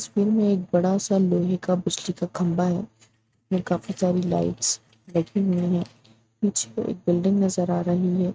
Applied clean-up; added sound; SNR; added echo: neural mask model RNNoise.